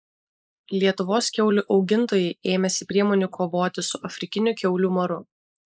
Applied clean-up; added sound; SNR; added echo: neural mask model Resemble Enhance denoiser.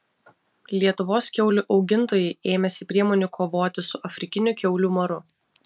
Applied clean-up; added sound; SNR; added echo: none; none; none; none.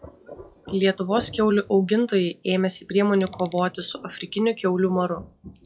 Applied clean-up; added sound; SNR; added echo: classical method log-MMSE.